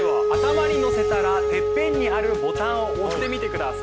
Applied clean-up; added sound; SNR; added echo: none; Wind instrument, woodwind instrument; -3 dB; none.